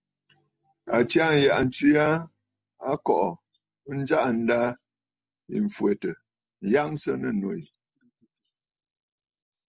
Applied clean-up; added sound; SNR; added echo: none; none; none; none.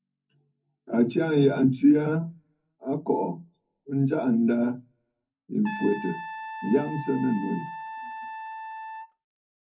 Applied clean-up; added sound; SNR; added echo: none; Trumpet; 10 dB; reverberation time 0.3 s.